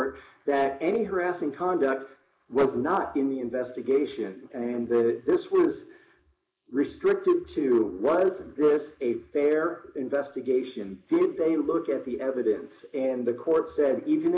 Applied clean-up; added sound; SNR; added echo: neural mask model Resemble Enhance denoiser.